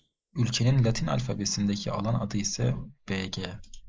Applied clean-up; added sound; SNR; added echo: neural mask model Resemble Enhance denoiser.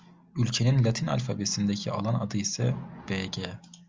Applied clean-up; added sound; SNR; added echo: none; none; none; none.